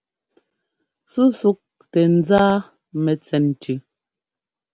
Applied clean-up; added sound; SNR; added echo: none; none; none; none.